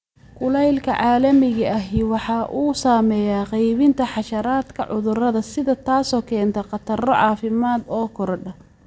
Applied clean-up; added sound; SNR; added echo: none; none; none; none.